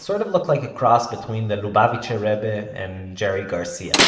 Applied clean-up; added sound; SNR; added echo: none; Slam; 6 dB; reverberation time 1.0 s.